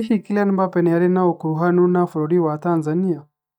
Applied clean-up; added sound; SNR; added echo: neural mask model DeepFilterNet 3.